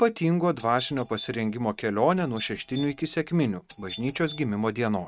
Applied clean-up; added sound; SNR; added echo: neural mask model RNNoise.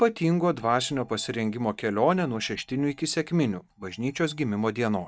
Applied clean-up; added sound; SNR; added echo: neural mask model DeepFilterNet 3.